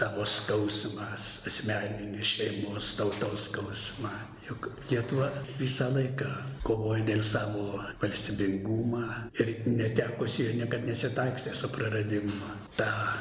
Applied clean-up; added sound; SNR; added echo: none; Shatter; 4 dB; none.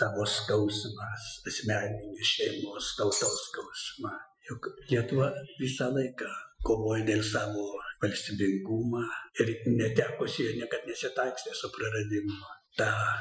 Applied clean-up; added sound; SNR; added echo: classical method Wiener filter.